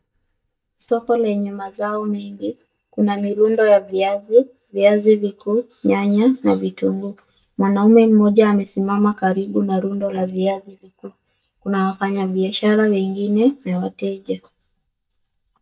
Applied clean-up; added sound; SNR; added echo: neural mask model DeepFilterNet 3.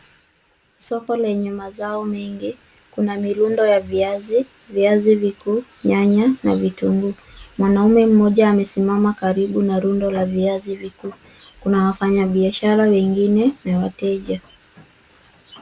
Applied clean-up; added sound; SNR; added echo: none; none; none; none.